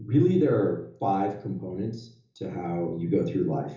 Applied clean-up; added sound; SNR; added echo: none; none; none; reverberation time 0.6 s.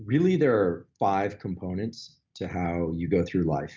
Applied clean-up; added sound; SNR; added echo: none; none; none; none.